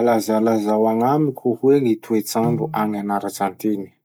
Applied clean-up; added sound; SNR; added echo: none; Piano; 10 dB; none.